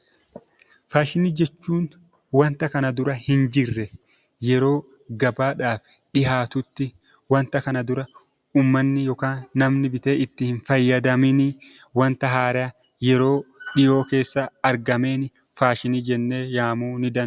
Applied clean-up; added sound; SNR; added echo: none; none; none; none.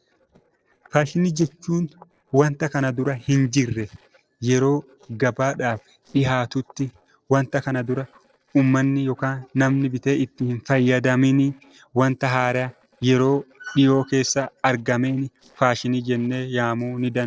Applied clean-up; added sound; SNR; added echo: neural separator model SepFormer DNS4.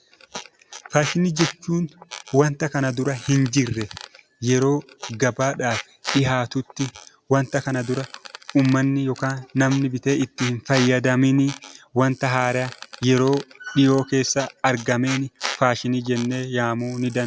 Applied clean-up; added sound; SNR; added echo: none; Squeak; 15 dB; none.